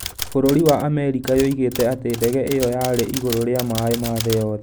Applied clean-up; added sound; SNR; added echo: none; Typewriter; 12 dB; none.